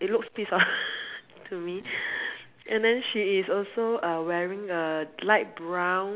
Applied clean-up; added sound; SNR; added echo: none; none; none; none.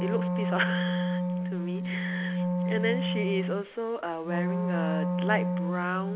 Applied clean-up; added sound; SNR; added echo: none; Wind instrument, woodwind instrument; -4 dB; none.